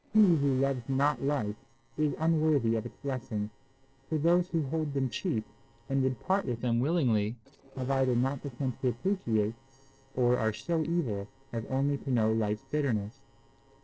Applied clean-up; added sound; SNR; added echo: neural separator model SepFormer DNS4.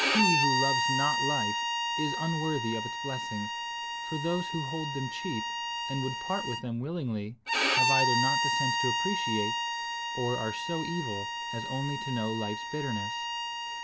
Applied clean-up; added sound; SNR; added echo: none; Bowed string instrument; -3 dB; none.